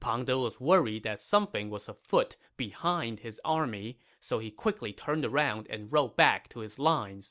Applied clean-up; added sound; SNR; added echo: none; none; none; none.